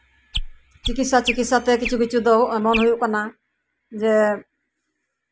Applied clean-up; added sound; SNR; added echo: none; Chirp, tweet; 9 dB; none.